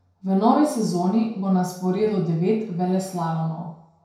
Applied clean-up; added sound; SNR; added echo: none; none; none; reverberation time 0.6 s.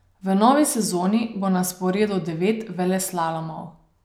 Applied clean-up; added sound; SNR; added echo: none; none; none; none.